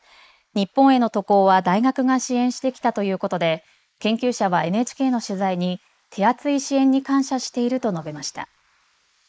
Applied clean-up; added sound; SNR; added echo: neural mask model Resemble Enhance denoiser.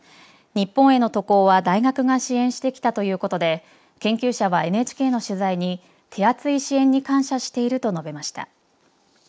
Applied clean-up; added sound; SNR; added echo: none; none; none; none.